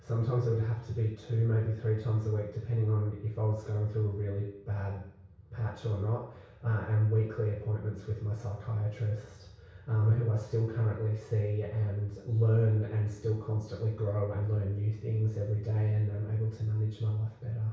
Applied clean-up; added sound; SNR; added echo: none; none; none; reverberation time 0.6 s.